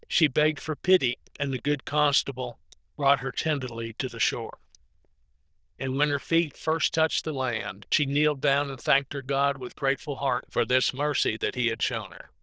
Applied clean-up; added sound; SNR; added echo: neural diffusion model UNIVERSE++.